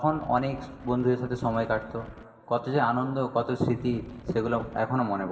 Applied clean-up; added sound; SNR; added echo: none; Wind; 18 dB; reverberation time 1.6 s.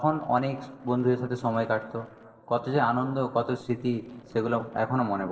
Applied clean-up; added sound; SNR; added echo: neural separator model SepFormer DNS4.